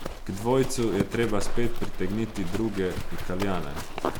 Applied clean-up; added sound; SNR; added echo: none; Livestock, farm animals, working animals; -1 dB; none.